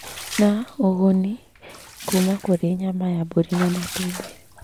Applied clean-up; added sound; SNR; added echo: none; Bathtub (filling or washing) / Water / Liquid; 13 dB; none.